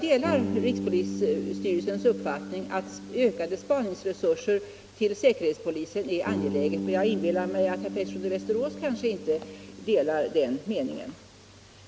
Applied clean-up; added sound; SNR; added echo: none; Bass guitar; 8 dB; none.